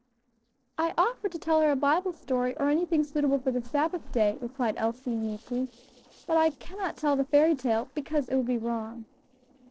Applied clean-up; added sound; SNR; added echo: neural separator model SepFormer DNS4.